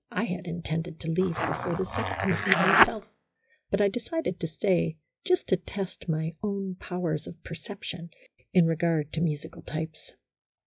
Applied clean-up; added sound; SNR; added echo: classical method log-MMSE.